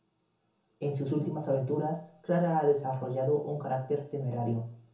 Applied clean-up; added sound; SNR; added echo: none; none; none; reverberation time 0.6 s.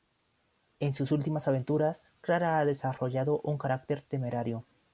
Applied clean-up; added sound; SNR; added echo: none; none; none; none.